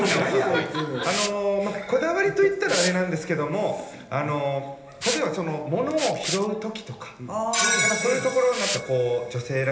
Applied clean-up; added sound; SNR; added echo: none; Liquid; 11 dB; reverberation time 1.0 s.